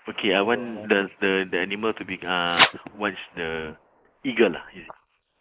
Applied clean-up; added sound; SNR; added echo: neural mask model Resemble Enhance denoiser.